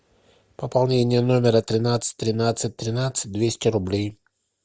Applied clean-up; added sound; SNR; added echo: none; none; none; none.